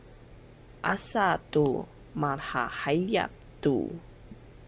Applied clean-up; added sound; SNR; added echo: none; none; none; none.